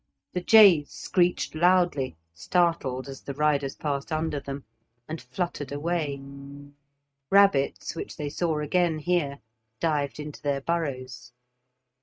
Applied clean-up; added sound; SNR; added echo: neural mask model RNNoise.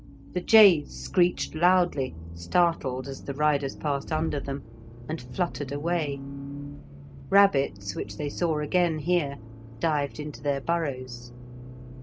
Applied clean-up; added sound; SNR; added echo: none; Accelerating, revving, vroom; 12 dB; none.